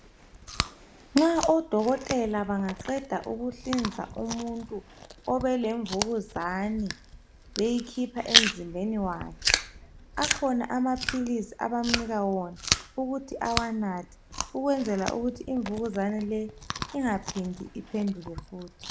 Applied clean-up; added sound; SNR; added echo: none; Chewing, mastication; 4 dB; none.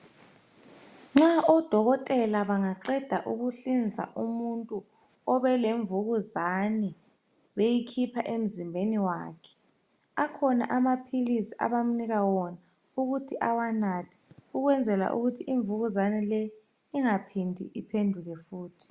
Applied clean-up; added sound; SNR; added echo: none; none; none; none.